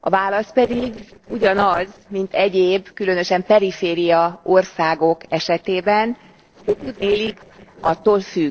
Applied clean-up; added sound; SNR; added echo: neural separator model SepFormer DNS4.